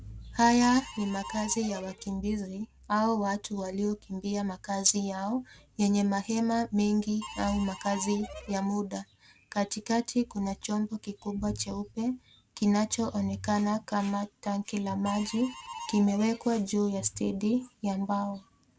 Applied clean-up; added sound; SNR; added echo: none; Harmonica; 14 dB; none.